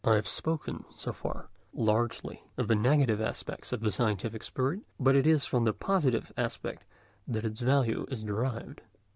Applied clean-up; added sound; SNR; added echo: none; none; none; none.